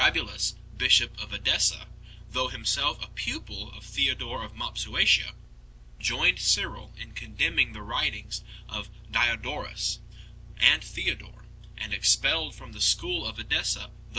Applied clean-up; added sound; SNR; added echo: none; none; none; none.